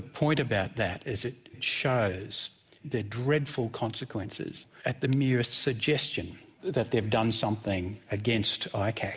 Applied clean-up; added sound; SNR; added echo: none; none; none; none.